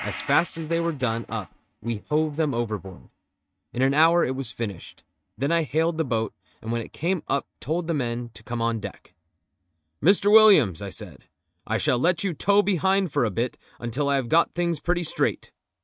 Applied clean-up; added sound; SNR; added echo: neural mask model RNNoise.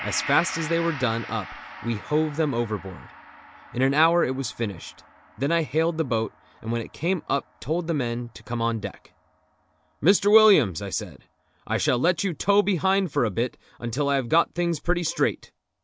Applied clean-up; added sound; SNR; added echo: none; Gong; 18 dB; none.